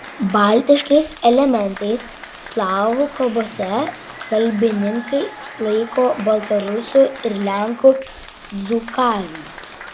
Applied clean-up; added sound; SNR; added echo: none; Applause / Crowd; 16 dB; none.